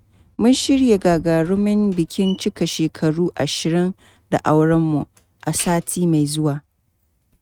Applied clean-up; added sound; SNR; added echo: neural mask model RNNoise.